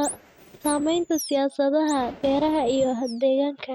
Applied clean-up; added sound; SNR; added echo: neural mask model RNNoise.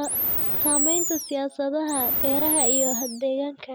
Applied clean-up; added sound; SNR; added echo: none; Animal; -2 dB; none.